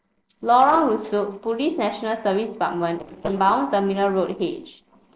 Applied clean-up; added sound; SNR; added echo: neural separator model SepFormer DNS4.